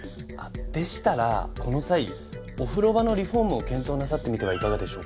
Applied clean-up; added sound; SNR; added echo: none; none; none; none.